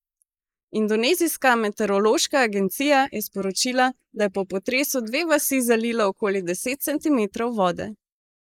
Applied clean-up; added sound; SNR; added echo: neural mask model Resemble Enhance denoiser.